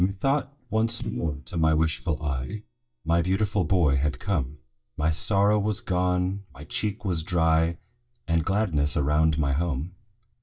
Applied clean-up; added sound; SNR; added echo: neural mask model DeepFilterNet 3.